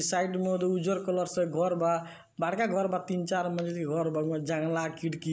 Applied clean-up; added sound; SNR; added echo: none; none; none; none.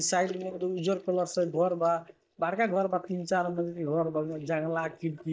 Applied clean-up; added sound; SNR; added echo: neural mask model DeepFilterNet 3.